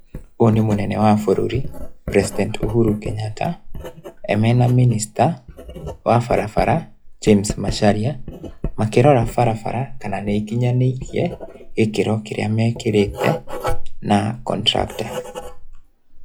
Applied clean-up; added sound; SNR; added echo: classical method log-MMSE.